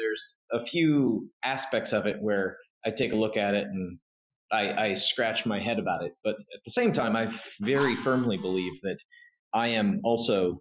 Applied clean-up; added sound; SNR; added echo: classical method Wiener filter.